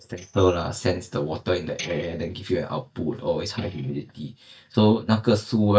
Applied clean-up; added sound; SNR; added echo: neural mask model DeepFilterNet 3.